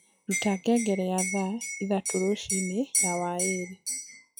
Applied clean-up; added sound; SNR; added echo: classical method log-MMSE.